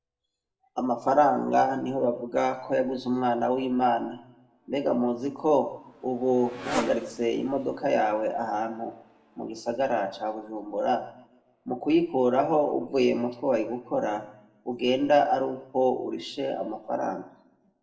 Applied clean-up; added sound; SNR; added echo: none; Motorcycle; 20 dB; reverberation time 0.6 s.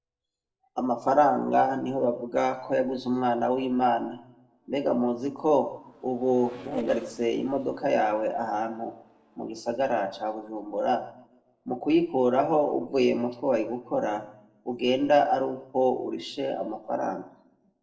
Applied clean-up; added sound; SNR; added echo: neural separator model SepFormer DNS4.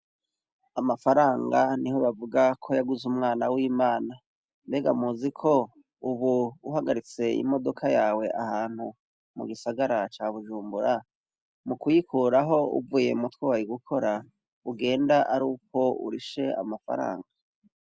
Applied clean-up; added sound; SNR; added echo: none; none; none; none.